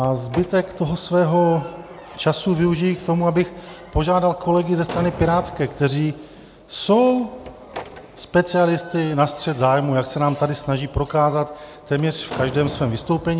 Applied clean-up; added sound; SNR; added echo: none; Slam; 18 dB; none.